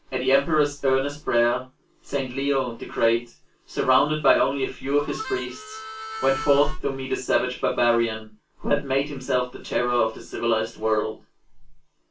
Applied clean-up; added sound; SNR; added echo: none; Harmonica; 10 dB; reverberation time 0.2 s.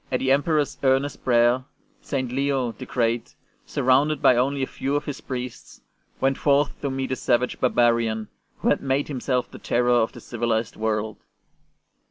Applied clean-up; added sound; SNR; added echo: none; none; none; none.